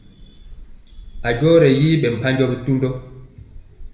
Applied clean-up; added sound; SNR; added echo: none; Thunder / Rain; 19 dB; reverberation time 0.8 s.